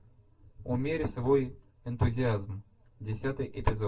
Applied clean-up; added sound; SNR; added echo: none; none; none; reverberation time 0.1 s.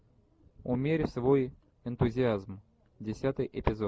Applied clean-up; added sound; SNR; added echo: none; none; none; none.